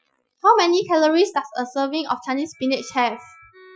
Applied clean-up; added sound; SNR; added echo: classical method Wiener filter.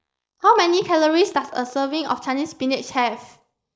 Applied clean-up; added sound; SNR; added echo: neural mask model Resemble Enhance denoiser.